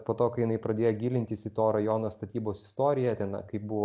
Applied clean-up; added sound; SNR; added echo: none; none; none; none.